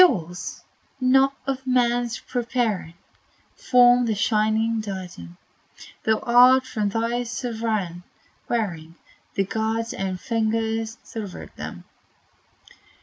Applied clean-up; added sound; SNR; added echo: none; none; none; none.